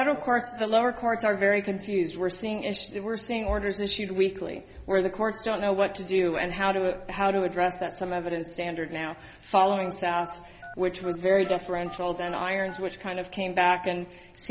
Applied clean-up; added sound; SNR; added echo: none; Telephone; 19 dB; none.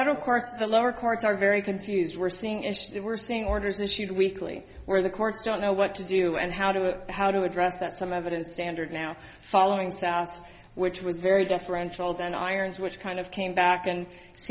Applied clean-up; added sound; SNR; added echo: none; none; none; none.